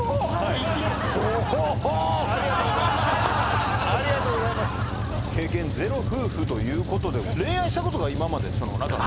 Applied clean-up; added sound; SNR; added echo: none; Truck; 2 dB; none.